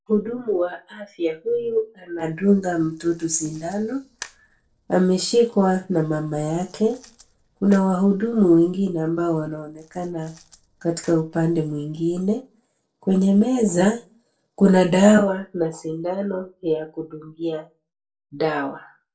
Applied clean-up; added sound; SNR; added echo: neural separator model SepFormer DNS4.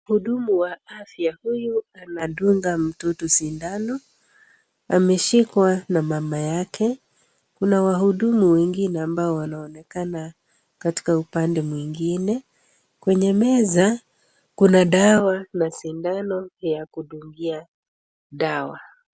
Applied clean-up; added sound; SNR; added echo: none; none; none; none.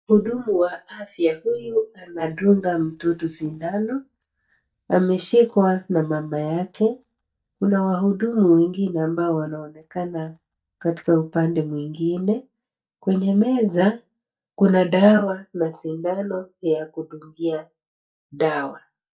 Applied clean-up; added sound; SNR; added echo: neural mask model DeepFilterNet 3.